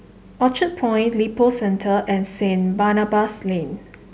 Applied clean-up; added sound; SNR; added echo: none; none; none; none.